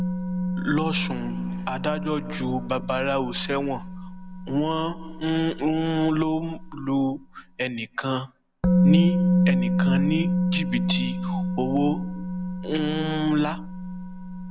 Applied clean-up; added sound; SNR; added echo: none; Musical instrument; -1 dB; none.